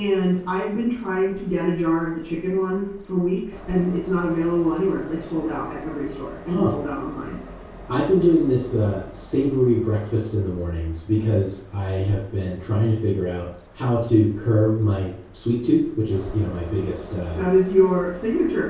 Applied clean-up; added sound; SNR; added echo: none; Train; 18 dB; reverberation time 0.6 s.